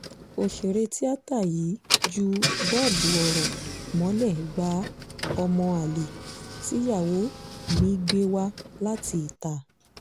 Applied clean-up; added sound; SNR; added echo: none; Engine / Car; 5 dB; none.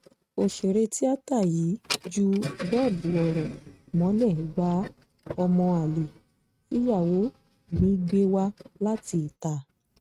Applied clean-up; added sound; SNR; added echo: neural mask model RNNoise.